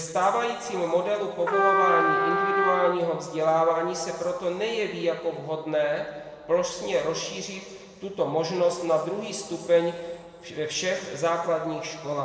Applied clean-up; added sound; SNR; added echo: none; Trumpet; -1 dB; reverberation time 1.9 s.